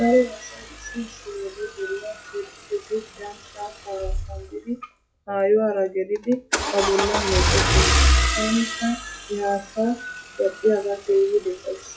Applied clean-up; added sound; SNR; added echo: classical method WPE with log-MMSE.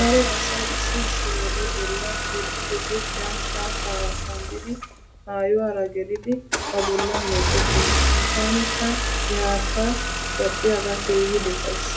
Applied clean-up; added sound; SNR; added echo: none; Engine starting / Car; -2 dB; reverberation time 0.3 s.